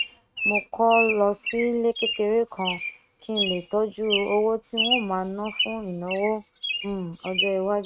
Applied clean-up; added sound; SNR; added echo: neural mask model RNNoise.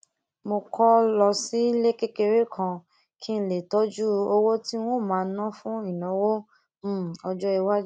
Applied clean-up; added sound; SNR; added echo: none; none; none; none.